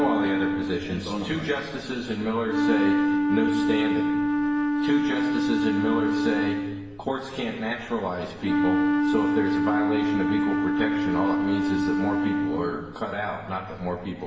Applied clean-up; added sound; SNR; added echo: none; Wind instrument, woodwind instrument; -4 dB; reverberation time 1.2 s.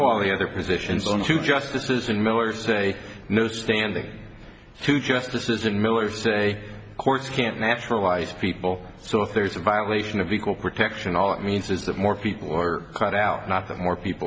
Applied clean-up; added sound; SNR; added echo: none; none; none; none.